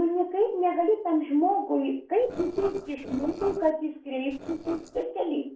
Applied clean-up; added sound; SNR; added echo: neural separator model SepFormer DNS4.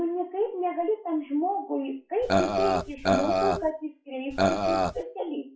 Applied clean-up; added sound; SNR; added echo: classical method WPE with log-MMSE.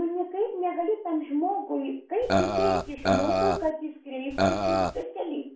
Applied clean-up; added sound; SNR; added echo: none; Burping, eructation; -5 dB; reverberation time 0.4 s.